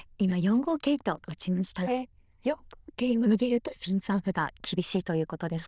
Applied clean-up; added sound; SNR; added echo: neural diffusion model UNIVERSE++.